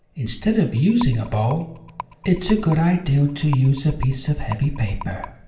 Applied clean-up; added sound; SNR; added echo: none; Rattle; 18 dB; reverberation time 0.7 s.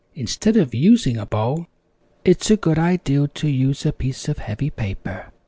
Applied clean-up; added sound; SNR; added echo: none; none; none; none.